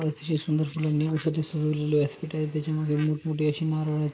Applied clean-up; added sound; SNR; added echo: neural mask model Resemble Enhance denoiser.